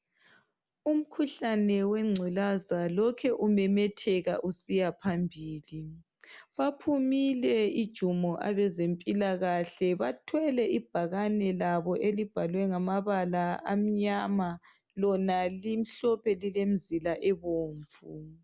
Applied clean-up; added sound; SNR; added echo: none; none; none; none.